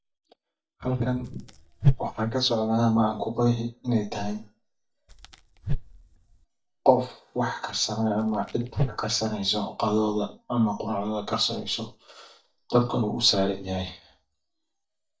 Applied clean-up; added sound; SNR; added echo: neural mask model DeepFilterNet 3.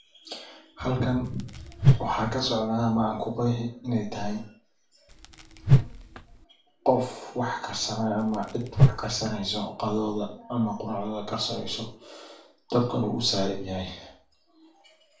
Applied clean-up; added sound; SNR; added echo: none; Whoosh, swoosh, swish; -5 dB; reverberation time 0.4 s.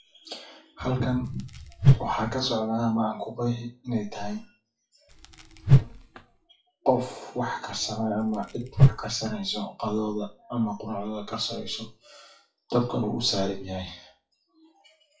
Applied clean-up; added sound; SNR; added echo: classical method WPE with log-MMSE.